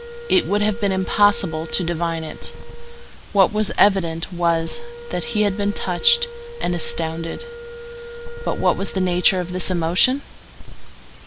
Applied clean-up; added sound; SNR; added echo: none; Wind instrument, woodwind instrument; 15 dB; none.